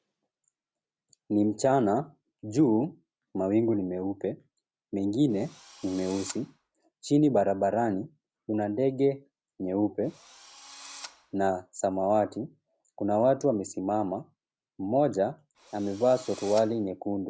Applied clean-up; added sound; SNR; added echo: none; Drill; 19 dB; none.